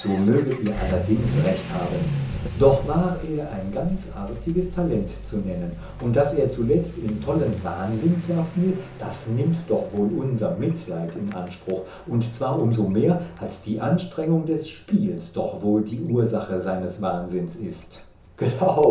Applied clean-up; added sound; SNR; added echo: none; Accelerating, revving, vroom / Vehicle; 11 dB; reverberation time 0.6 s.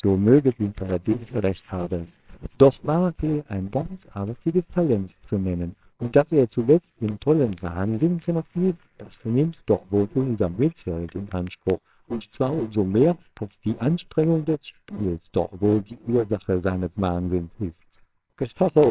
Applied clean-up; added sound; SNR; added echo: neural separator model SepFormer WHAMR!.